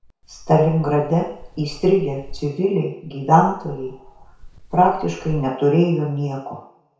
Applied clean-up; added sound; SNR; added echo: none; Wind; 18 dB; reverberation time 0.6 s.